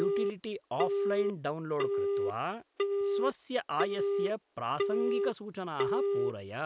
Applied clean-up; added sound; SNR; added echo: none; Telephone; -4 dB; none.